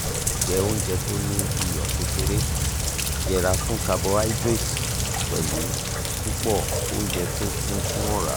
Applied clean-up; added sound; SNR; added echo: none; Rain; -3 dB; none.